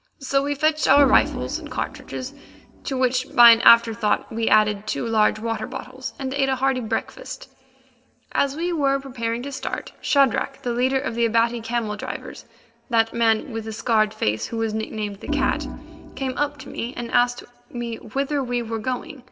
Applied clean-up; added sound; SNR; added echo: none; Organ; 7 dB; reverberation time 0.6 s.